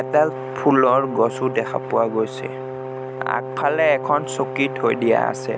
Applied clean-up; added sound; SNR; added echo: none; Brass instrument; 9 dB; none.